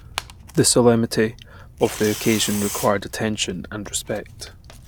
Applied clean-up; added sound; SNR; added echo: none; Tearing; 13 dB; none.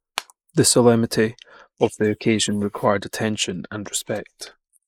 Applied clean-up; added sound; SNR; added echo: neural mask model Resemble Enhance denoiser.